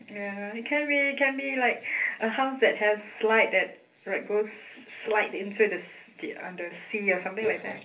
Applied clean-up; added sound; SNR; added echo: none; none; none; reverberation time 0.3 s.